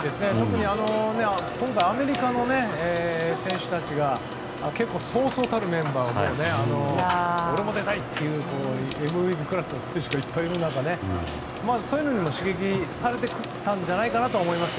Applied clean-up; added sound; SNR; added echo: none; Sink (filling or washing) / Water tap, faucet / Water; 6 dB; none.